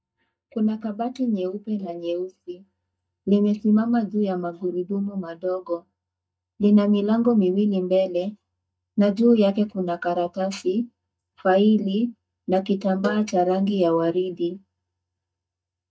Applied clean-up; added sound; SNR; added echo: neural mask model DeepFilterNet 3.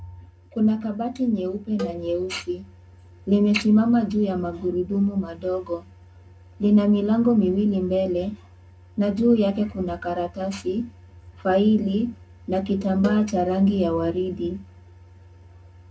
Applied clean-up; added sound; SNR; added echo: none; Cowbell; 17 dB; reverberation time 0.2 s.